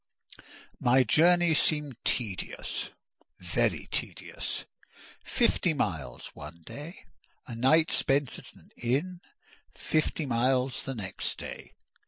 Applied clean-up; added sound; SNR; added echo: none; none; none; none.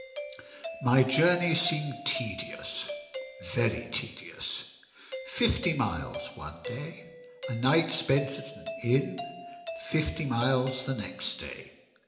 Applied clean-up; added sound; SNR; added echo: none; Doorbell; 11 dB; reverberation time 0.8 s.